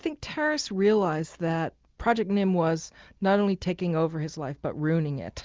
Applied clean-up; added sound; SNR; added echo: none; none; none; none.